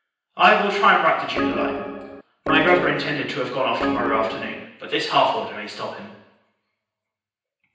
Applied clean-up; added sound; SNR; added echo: none; Organ; 3 dB; reverberation time 0.9 s.